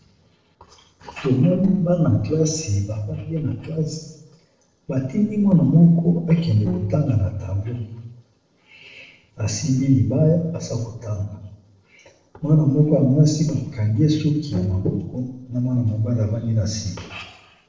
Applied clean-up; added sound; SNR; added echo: neural separator model SepFormer DNS4.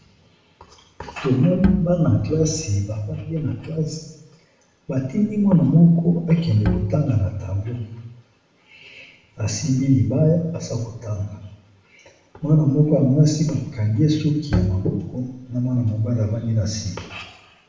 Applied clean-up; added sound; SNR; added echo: none; Bowed string instrument; 6 dB; reverberation time 0.8 s.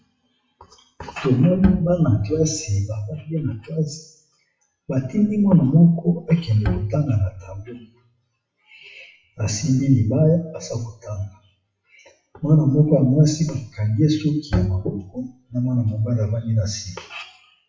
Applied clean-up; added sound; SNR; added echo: classical method WPE with log-MMSE.